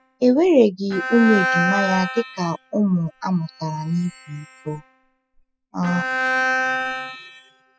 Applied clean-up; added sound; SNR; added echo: classical method spectral subtraction.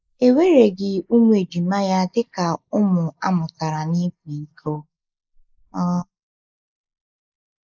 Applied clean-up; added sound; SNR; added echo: neural mask model Resemble Enhance denoiser.